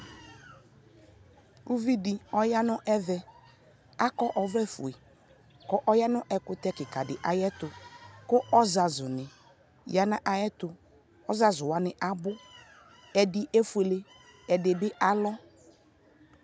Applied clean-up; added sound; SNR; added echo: none; none; none; none.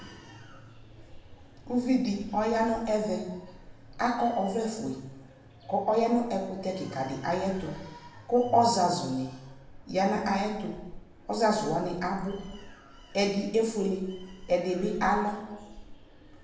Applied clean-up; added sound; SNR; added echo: none; Train; 19 dB; reverberation time 0.8 s.